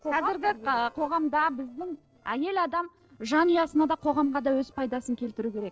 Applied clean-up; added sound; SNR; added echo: neural separator model SepFormer DNS4.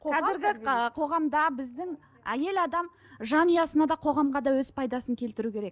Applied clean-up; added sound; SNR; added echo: none; none; none; none.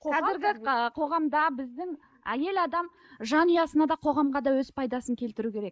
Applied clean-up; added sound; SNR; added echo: neural mask model Resemble Enhance denoiser.